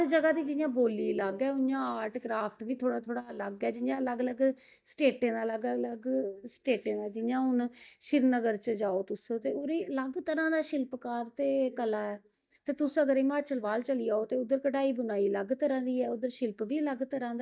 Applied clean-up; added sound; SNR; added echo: neural mask model DeepFilterNet 3.